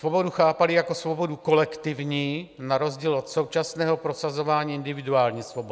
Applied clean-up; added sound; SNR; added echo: none; none; none; none.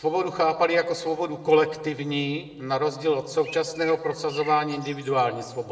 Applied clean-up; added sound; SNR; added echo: none; Bird; 17 dB; reverberation time 0.9 s.